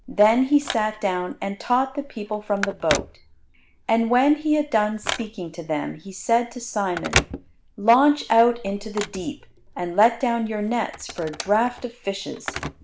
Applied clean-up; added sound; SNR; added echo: none; Telephone; 11 dB; none.